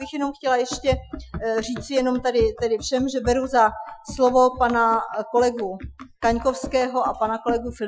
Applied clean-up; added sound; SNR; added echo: classical method Wiener filter.